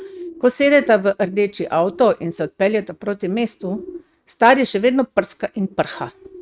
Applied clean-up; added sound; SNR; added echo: neural mask model RNNoise.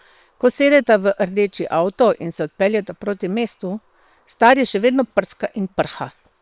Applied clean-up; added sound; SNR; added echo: neural separator model SepFormer WHAM!.